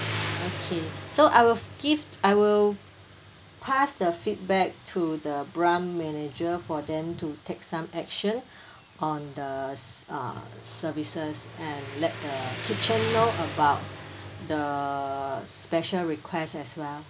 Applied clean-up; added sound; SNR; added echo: none; Motorcycle; 12 dB; none.